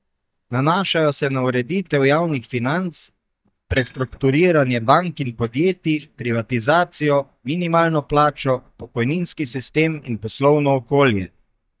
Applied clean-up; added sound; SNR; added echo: neural mask model DeepFilterNet 3.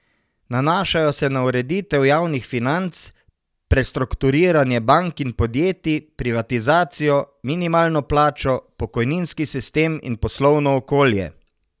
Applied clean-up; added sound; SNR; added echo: none; none; none; none.